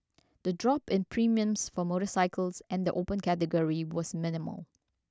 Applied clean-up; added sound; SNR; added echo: none; none; none; none.